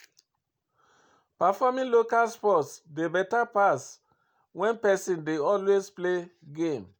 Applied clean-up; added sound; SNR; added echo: none; none; none; none.